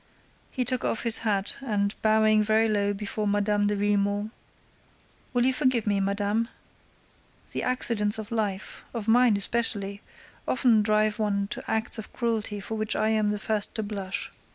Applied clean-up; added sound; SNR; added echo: none; none; none; none.